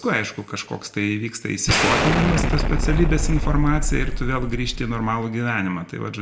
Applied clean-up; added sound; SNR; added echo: none; Explosion; -3 dB; reverberation time 0.6 s.